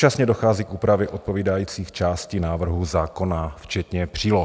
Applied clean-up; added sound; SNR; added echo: none; none; none; none.